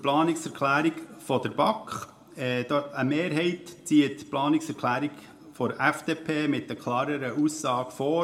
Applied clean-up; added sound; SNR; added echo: none; none; none; reverberation time 0.8 s.